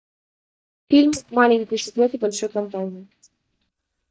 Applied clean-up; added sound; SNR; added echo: neural mask model DeepFilterNet 3.